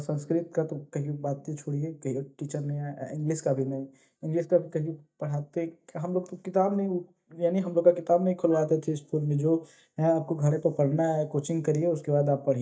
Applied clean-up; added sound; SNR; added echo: neural mask model DeepFilterNet 3.